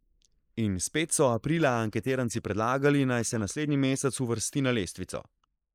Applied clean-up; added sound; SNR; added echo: neural mask model Resemble Enhance denoiser.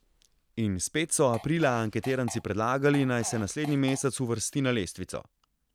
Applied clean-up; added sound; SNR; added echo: none; Fart; 17 dB; none.